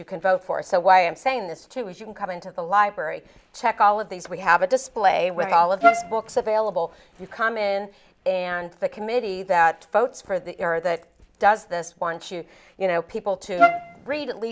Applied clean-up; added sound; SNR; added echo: none; Wind instrument, woodwind instrument; -3 dB; none.